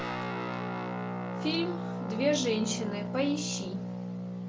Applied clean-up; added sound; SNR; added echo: none; Guitar; 1 dB; none.